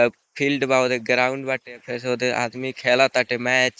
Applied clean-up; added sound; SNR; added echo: neural mask model Resemble Enhance denoiser.